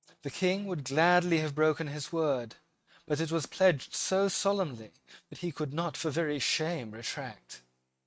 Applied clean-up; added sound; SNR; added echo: neural mask model RNNoise.